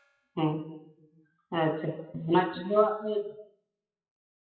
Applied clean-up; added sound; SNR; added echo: classical method WPE with log-MMSE.